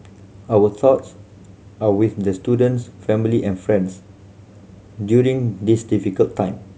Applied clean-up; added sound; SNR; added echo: none; none; none; none.